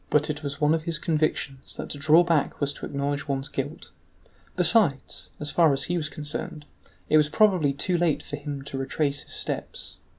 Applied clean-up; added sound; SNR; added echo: none; none; none; none.